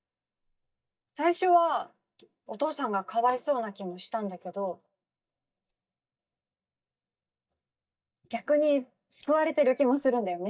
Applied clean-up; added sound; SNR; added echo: neural mask model DeepFilterNet 3.